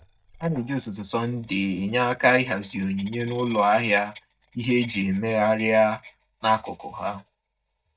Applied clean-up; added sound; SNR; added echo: neural mask model DeepFilterNet 3.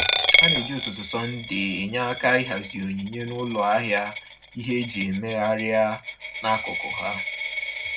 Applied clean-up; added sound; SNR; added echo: none; Coin (dropping); 1 dB; reverberation time 0.3 s.